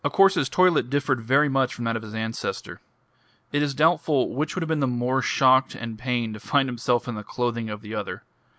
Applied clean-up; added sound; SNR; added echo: none; none; none; none.